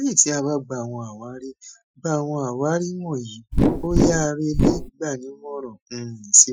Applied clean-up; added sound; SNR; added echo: classical method Wiener filter.